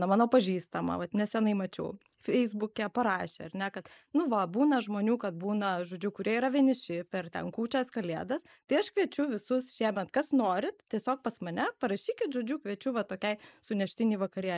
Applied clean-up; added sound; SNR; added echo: neural mask model Resemble Enhance denoiser.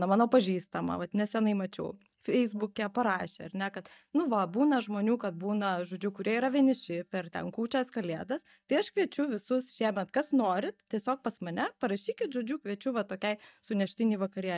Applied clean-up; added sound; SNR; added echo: neural mask model DeepFilterNet 3.